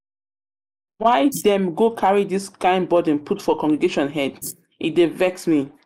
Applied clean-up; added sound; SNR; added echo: neural mask model Resemble Enhance denoiser.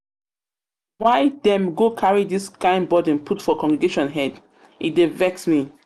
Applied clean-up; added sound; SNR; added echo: none; none; none; none.